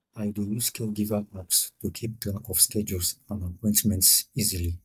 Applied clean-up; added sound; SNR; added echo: neural mask model DeepFilterNet 3.